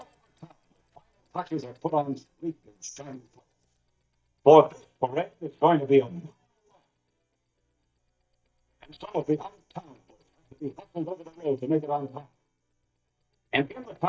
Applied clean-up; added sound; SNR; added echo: neural mask model DeepFilterNet 3.